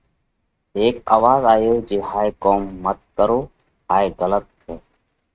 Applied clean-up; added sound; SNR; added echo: neural mask model RNNoise.